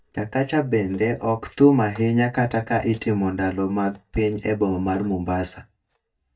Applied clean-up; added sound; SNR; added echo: neural mask model DeepFilterNet 3.